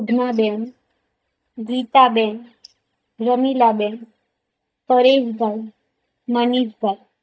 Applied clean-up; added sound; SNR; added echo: neural mask model DeepFilterNet 3.